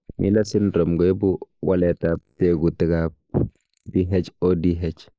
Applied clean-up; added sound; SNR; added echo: neural mask model Resemble Enhance denoiser.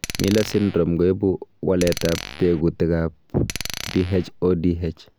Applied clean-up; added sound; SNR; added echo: none; Glass; 13 dB; none.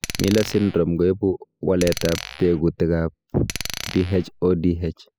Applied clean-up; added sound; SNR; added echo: classical method spectral subtraction.